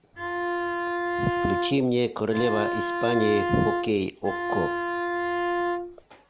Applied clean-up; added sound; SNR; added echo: none; Bowed string instrument; 0 dB; none.